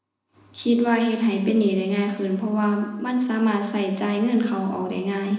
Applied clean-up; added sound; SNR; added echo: none; none; none; reverberation time 0.9 s.